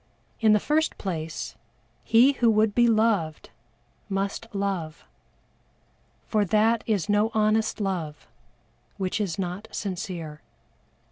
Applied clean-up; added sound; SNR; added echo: none; none; none; none.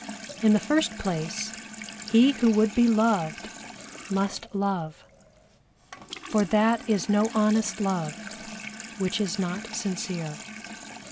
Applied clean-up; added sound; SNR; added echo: none; Sink (filling or washing) / Water tap, faucet; 14 dB; none.